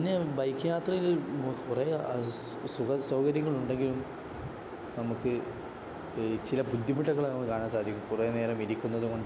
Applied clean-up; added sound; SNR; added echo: none; none; none; none.